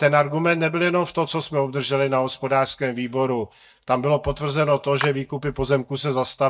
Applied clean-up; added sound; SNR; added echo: neural mask model DeepFilterNet 3.